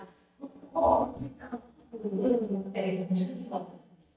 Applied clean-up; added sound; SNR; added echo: neural mask model DeepFilterNet 3.